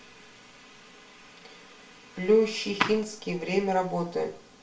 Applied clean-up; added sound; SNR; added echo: none; none; none; reverberation time 0.4 s.